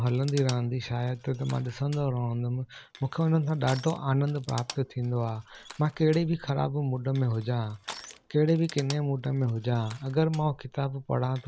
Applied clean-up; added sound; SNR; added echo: none; Crushing; 19 dB; none.